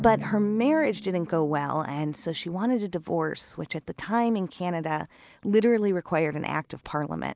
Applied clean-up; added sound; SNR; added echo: none; Drum; 17 dB; none.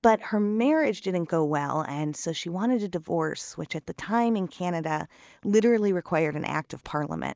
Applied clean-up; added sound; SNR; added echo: neural mask model DeepFilterNet 3.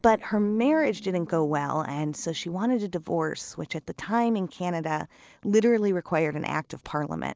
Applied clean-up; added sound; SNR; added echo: neural separator model SepFormer DNS4.